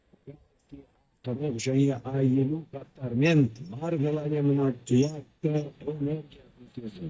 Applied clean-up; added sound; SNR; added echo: neural mask model DeepFilterNet 3.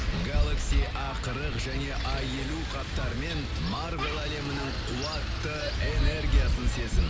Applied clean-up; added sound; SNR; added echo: none; Wind; -3 dB; none.